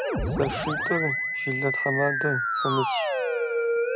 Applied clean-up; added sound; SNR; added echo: none; Musical instrument; -4 dB; none.